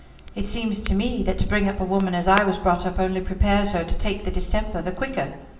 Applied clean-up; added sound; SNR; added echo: none; Crackle; 20 dB; reverberation time 1.3 s.